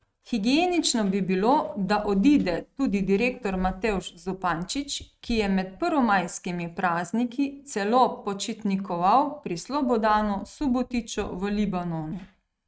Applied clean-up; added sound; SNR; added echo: neural mask model RNNoise.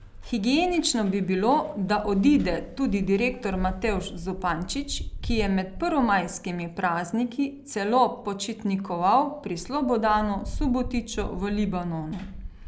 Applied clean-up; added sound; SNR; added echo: none; Wind; 12 dB; none.